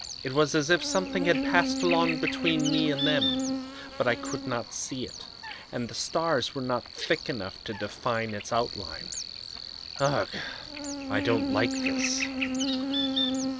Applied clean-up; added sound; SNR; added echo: none; Buzz; 2 dB; none.